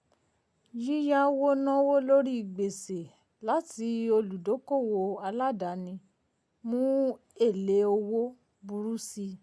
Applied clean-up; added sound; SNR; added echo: none; none; none; none.